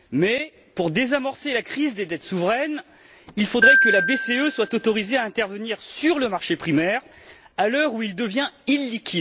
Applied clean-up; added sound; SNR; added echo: none; Glockenspiel; -1 dB; none.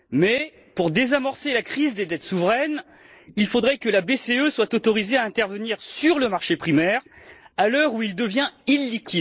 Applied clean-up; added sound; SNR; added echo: neural mask model Resemble Enhance denoiser.